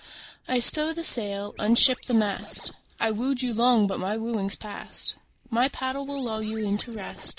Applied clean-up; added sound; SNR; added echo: neural mask model Resemble Enhance denoiser.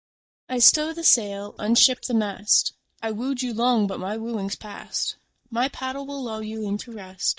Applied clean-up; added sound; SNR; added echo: neural mask model DeepFilterNet 3.